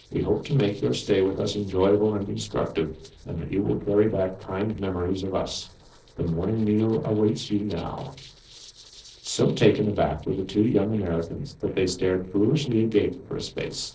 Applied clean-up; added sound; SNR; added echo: neural separator model SepFormer DNS4.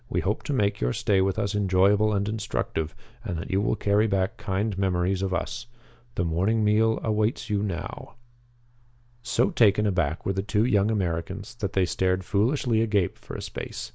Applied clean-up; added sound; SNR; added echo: none; none; none; none.